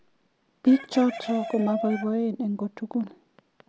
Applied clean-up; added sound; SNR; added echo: none; Chicken, rooster; 12 dB; none.